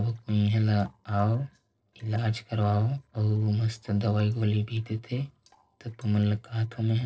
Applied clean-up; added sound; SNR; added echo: neural separator model SepFormer DNS4.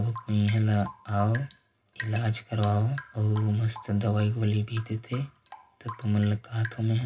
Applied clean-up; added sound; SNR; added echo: none; Drip / Rain; 18 dB; reverberation time 0.4 s.